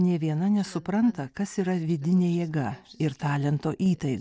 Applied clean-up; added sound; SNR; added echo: none; none; none; none.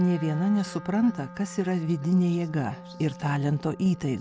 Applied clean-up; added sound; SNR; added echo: none; Wind instrument, woodwind instrument; 16 dB; none.